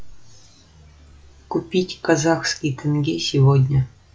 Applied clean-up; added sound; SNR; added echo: classical method log-MMSE.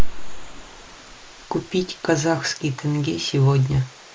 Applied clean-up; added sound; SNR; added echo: neural mask model Resemble Enhance denoiser.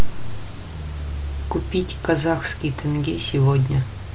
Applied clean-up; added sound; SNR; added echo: none; Car; 10 dB; none.